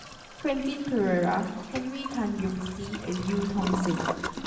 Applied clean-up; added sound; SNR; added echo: none; Toilet flush; 8 dB; reverberation time 1.2 s.